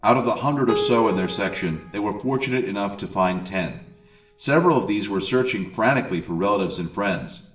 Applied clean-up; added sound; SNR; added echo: none; Keyboard (musical); 13 dB; reverberation time 0.6 s.